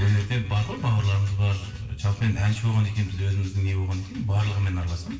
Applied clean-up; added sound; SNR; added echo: none; none; none; reverberation time 0.9 s.